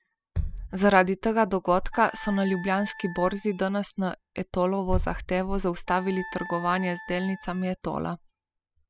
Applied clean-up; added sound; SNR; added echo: classical method spectral subtraction.